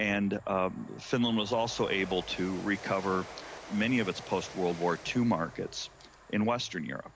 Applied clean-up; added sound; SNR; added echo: none; Train; 16 dB; none.